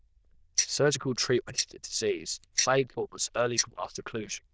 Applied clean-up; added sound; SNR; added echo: neural diffusion model UNIVERSE++.